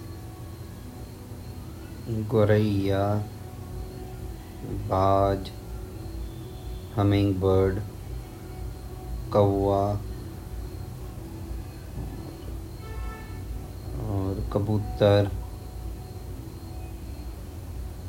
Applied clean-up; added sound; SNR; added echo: none; none; none; none.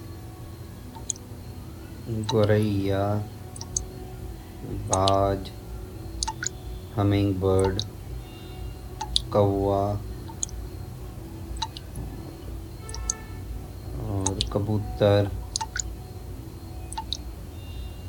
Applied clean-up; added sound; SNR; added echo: none; Drip / Water; 11 dB; none.